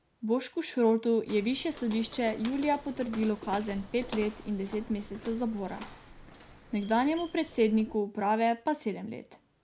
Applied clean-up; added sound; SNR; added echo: none; Hiss + Walk, footsteps; 18 dB; none.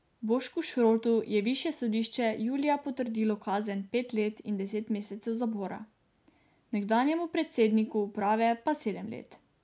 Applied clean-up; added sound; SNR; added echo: none; none; none; none.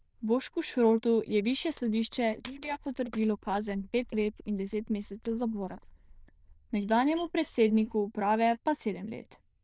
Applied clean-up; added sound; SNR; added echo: neural diffusion model UNIVERSE++.